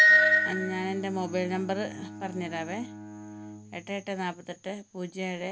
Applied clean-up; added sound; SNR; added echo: none; Bowed string instrument; 16 dB; none.